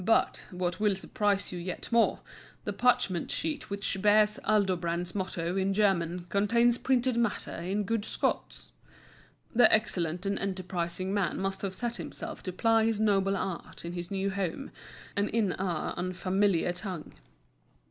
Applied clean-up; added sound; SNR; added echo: none; none; none; none.